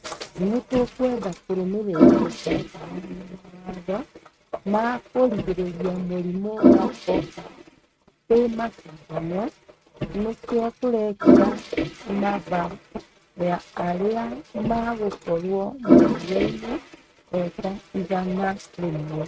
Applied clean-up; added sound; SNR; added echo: neural mask model RNNoise.